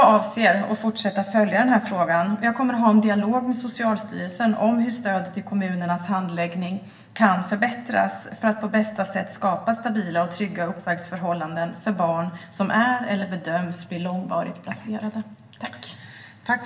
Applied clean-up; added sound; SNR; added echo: none; none; none; reverberation time 0.9 s.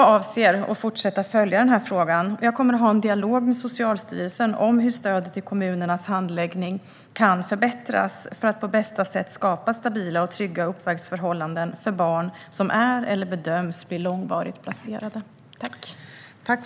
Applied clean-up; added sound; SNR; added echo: none; none; none; none.